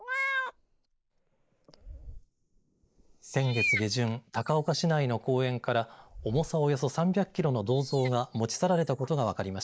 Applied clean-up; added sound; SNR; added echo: neural mask model Resemble Enhance denoiser.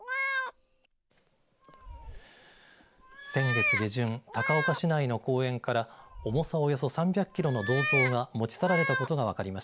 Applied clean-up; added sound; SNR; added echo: none; Meow; 5 dB; none.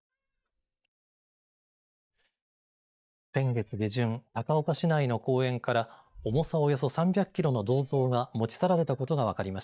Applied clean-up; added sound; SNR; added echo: neural mask model DeepFilterNet 3.